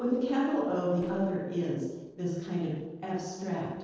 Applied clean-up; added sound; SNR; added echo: neural separator model SepFormer DNS4.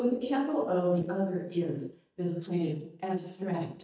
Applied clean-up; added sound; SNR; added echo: neural mask model DeepFilterNet 3.